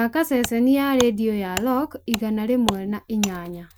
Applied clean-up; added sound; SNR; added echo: none; Wood; 12 dB; none.